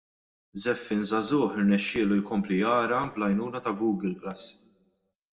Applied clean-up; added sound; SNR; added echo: none; none; none; reverberation time 0.6 s.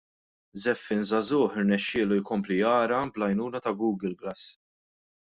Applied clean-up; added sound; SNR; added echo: none; none; none; none.